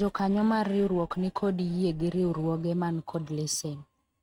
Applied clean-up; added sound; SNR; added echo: neural mask model RNNoise.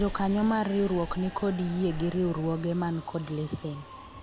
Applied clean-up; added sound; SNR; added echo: none; Subway, metro, underground; 12 dB; none.